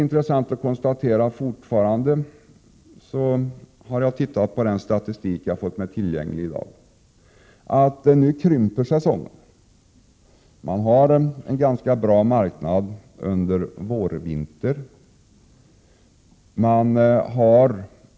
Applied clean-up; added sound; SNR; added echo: none; none; none; none.